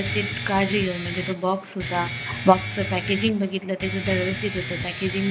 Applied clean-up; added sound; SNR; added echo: none; Guitar; 6 dB; none.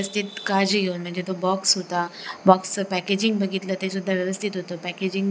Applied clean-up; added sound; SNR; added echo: none; none; none; none.